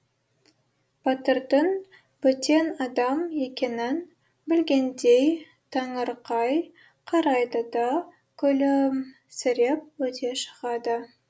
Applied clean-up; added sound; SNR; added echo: none; none; none; none.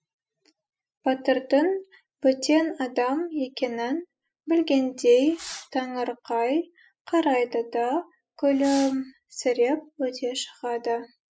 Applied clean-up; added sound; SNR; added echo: classical method spectral subtraction.